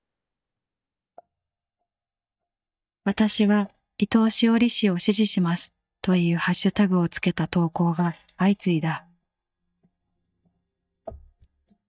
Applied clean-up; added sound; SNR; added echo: neural mask model DeepFilterNet 3.